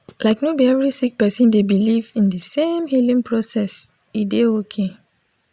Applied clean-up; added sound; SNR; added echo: none; none; none; none.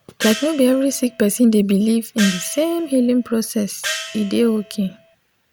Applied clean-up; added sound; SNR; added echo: none; Gong; 12 dB; none.